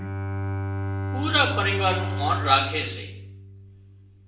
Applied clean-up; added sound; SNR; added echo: none; Bowed string instrument; 2 dB; reverberation time 0.6 s.